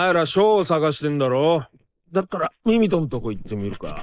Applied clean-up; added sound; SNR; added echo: neural mask model Resemble Enhance denoiser.